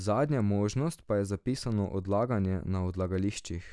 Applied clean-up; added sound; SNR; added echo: none; none; none; none.